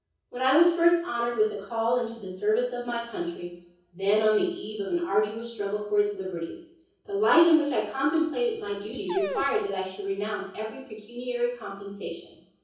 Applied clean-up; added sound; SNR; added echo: none; Dog; 10 dB; reverberation time 0.6 s.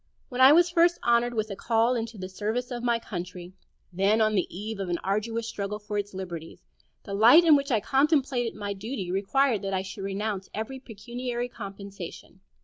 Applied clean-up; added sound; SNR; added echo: none; none; none; none.